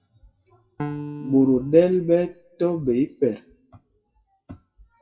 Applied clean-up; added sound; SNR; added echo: classical method WPE with log-MMSE.